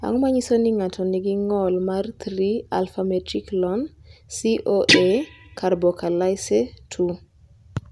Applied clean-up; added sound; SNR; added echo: none; Guitar; 1 dB; none.